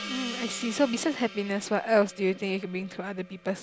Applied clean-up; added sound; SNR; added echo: none; Gong; 13 dB; none.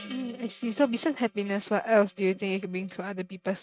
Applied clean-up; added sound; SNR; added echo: neural mask model RNNoise.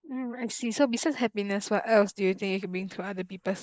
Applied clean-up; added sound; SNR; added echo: neural mask model Resemble Enhance denoiser.